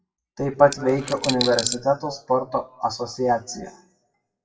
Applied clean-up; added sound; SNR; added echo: classical method WPE with log-MMSE.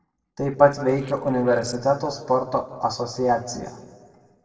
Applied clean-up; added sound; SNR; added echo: neural separator model SepFormer DNS4.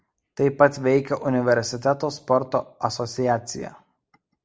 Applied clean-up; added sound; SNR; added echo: none; none; none; none.